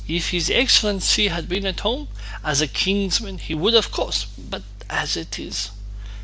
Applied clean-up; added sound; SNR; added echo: none; none; none; none.